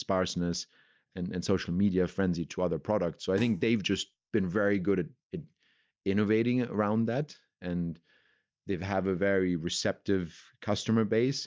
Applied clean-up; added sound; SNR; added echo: neural mask model DeepFilterNet 3.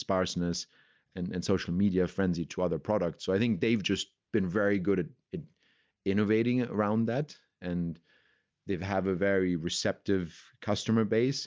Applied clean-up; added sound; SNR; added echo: none; none; none; none.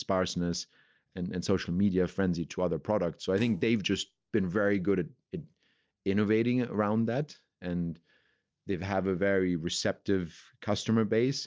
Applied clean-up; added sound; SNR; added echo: neural separator model SepFormer DNS4.